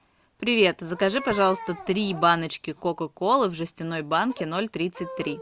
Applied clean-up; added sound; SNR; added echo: none; none; none; none.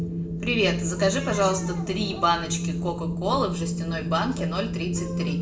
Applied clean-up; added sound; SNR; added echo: none; Wind; 1 dB; reverberation time 0.5 s.